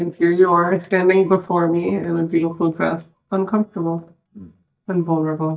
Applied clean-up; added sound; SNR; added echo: neural mask model DeepFilterNet 3.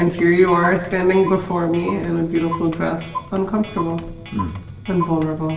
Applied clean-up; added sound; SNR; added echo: none; Clock; 14 dB; reverberation time 0.9 s.